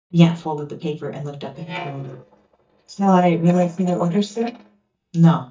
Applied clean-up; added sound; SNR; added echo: neural mask model DeepFilterNet 3.